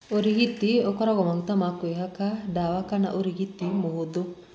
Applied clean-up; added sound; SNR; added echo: none; none; none; none.